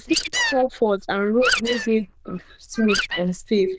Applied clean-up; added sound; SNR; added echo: neural diffusion model UNIVERSE++.